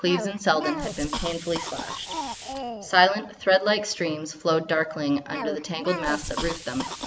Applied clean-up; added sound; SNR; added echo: none; Cough; 9 dB; none.